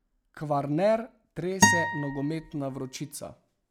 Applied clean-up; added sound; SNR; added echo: none; Acoustic guitar; -3 dB; none.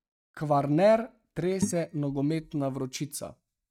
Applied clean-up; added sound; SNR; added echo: neural mask model DeepFilterNet 3.